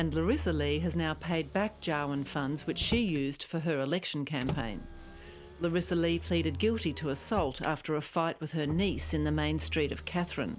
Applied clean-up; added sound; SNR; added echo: none; Motor vehicle (road); 10 dB; none.